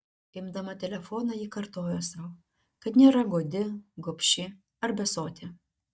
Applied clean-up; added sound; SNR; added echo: neural mask model DeepFilterNet 3.